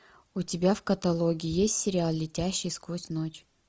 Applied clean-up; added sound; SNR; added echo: none; none; none; none.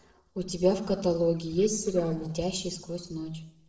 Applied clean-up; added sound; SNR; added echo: neural separator model SepFormer DNS4.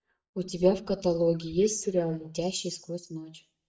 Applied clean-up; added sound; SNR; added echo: neural mask model DeepFilterNet 3.